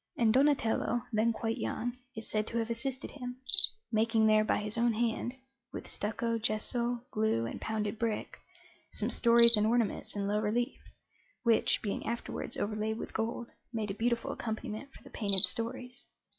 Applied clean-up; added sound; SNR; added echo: classical method log-MMSE.